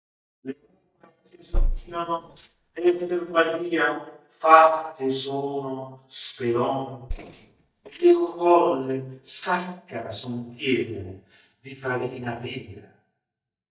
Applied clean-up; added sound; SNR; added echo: neural mask model DeepFilterNet 3.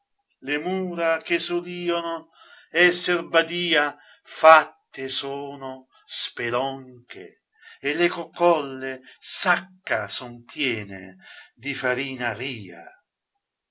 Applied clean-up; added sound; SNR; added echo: none; none; none; none.